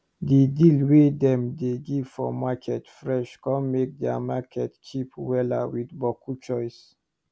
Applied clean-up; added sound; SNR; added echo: none; none; none; none.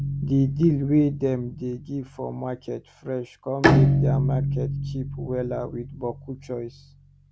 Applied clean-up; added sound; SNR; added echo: none; Bowed string instrument; -1 dB; none.